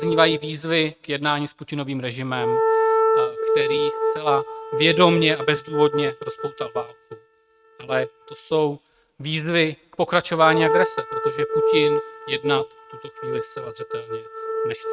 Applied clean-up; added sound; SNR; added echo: neural mask model RNNoise.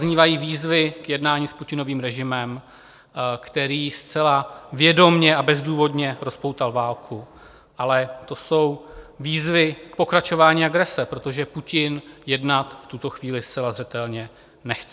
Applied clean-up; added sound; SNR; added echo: none; none; none; none.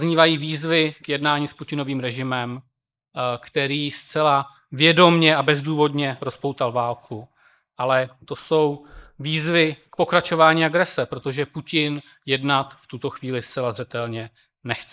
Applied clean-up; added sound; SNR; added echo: neural mask model Resemble Enhance denoiser.